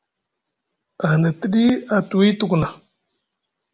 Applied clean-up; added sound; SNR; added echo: none; none; none; none.